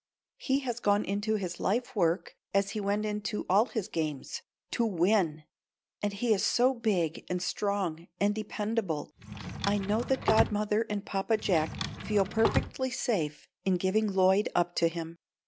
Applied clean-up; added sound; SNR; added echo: none; Drawer open or close; 6 dB; none.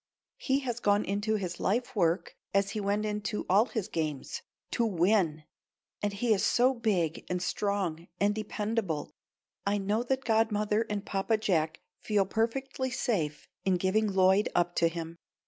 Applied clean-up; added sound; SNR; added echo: none; none; none; none.